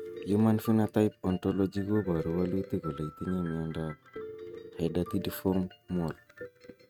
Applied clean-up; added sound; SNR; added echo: neural mask model RNNoise.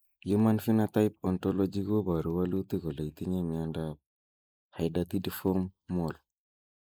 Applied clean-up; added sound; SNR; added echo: neural mask model Resemble Enhance denoiser.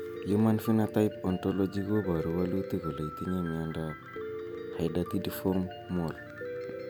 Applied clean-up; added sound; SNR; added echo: none; Piano; 9 dB; none.